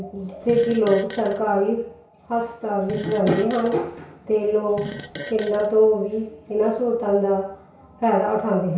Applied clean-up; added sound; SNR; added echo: none; Fart; 13 dB; reverberation time 0.6 s.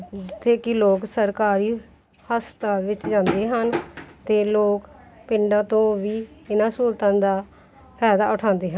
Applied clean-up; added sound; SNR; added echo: none; none; none; none.